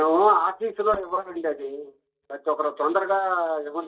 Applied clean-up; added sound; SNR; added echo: neural mask model DeepFilterNet 3.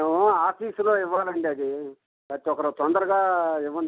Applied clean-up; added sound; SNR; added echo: none; none; none; none.